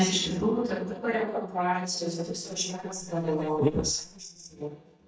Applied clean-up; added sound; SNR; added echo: neural mask model DeepFilterNet 3.